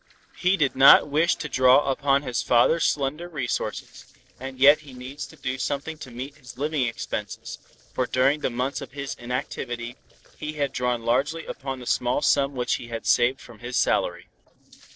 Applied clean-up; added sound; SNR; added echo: neural separator model SepFormer DNS4.